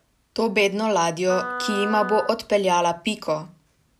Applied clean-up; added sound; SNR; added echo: none; Wind instrument, woodwind instrument; 9 dB; none.